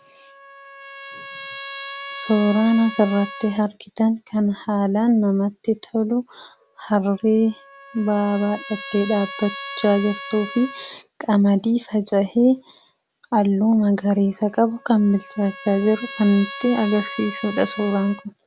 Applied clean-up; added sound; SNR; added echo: none; Trumpet; 16 dB; none.